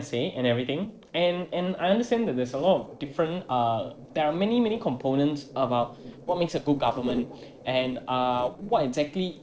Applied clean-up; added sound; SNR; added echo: neural separator model SepFormer DNS4.